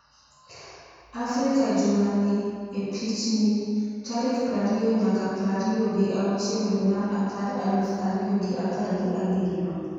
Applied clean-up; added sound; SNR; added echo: none; none; none; reverberation time 2.1 s.